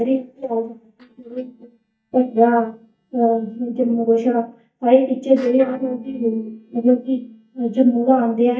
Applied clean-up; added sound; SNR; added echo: neural mask model DeepFilterNet 3.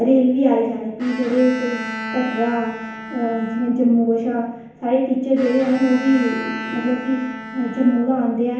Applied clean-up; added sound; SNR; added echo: none; Bowed string instrument; 13 dB; reverberation time 1.0 s.